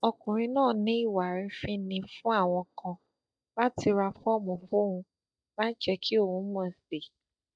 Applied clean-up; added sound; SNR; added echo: neural mask model DeepFilterNet 3.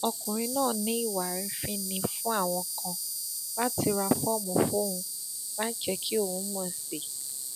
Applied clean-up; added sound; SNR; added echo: none; Insect; 3 dB; none.